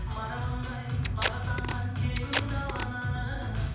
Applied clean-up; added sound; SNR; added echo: none; Packing tape, duct tape; 6 dB; reverberation time 1.0 s.